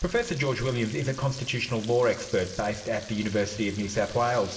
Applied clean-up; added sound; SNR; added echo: none; Frying (food); 17 dB; reverberation time 0.9 s.